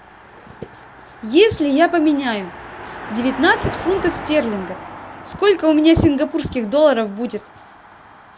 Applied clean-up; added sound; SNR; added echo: none; Car passing by; 15 dB; none.